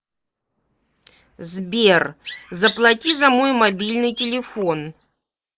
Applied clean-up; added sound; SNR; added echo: neural mask model Resemble Enhance denoiser.